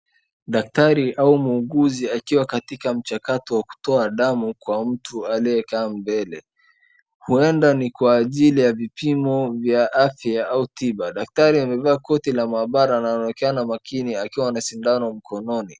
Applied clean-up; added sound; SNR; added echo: none; none; none; none.